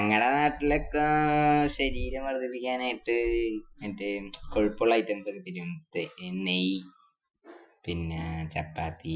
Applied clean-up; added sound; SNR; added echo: classical method Wiener filter.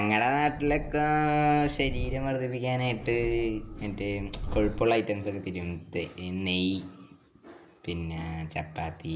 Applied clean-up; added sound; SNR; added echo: none; Subway, metro, underground; 8 dB; none.